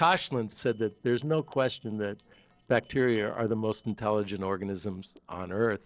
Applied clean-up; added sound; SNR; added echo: neural separator model SepFormer DNS4.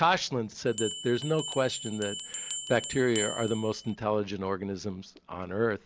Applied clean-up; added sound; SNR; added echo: none; Bell; 8 dB; none.